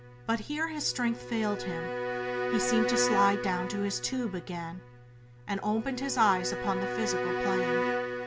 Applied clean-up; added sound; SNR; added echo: none; Bowed string instrument; 2 dB; none.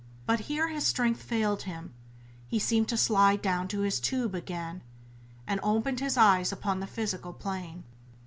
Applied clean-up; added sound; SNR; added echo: none; none; none; none.